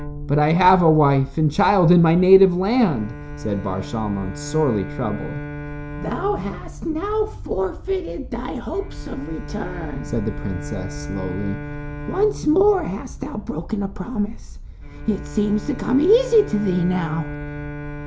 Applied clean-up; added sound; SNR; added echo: none; Bowed string instrument; 14 dB; none.